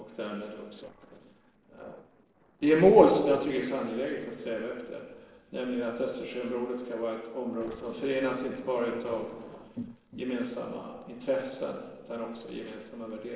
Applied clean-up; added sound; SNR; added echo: neural separator model SepFormer DNS4.